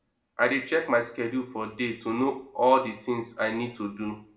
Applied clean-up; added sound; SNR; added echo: none; none; none; reverberation time 0.4 s.